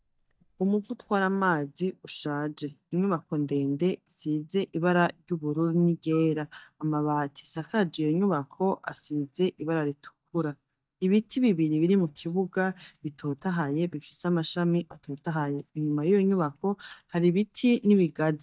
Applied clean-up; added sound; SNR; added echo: neural mask model DeepFilterNet 3.